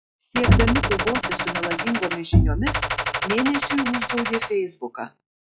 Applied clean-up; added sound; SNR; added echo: classical method log-MMSE.